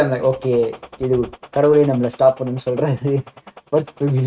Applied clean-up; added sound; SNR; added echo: neural mask model RNNoise.